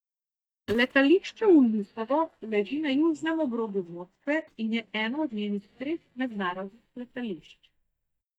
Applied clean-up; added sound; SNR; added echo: neural mask model DeepFilterNet 3.